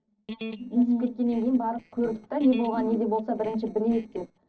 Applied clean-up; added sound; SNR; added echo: neural separator model SepFormer DNS4.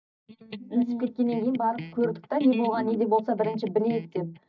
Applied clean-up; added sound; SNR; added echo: neural mask model DeepFilterNet 3.